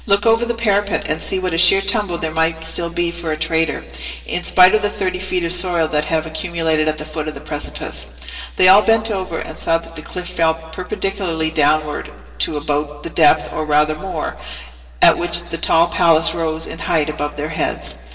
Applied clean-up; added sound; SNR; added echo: none; none; none; reverberation time 2.3 s.